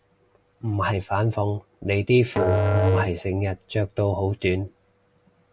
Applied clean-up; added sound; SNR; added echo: none; Musical instrument; 1 dB; none.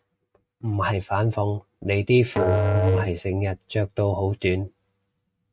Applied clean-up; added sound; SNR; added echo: neural mask model RNNoise.